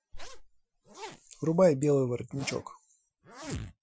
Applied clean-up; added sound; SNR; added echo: classical method Wiener filter.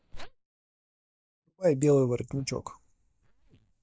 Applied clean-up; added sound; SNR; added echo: neural mask model DeepFilterNet 3.